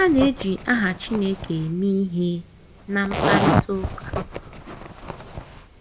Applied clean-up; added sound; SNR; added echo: none; Zipper (clothing); 3 dB; reverberation time 0.8 s.